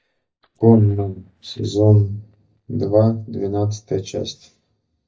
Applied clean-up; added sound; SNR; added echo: neural mask model DeepFilterNet 3.